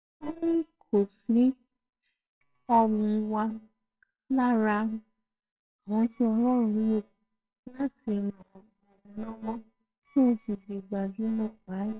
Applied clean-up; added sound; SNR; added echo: neural separator model SepFormer WHAMR!.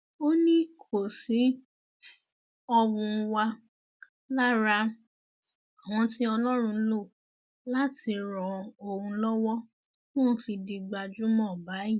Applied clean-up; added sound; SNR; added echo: none; none; none; none.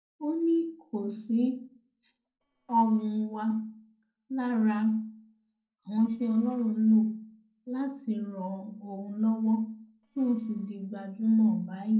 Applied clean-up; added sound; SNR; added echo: neural separator model SepFormer DNS4.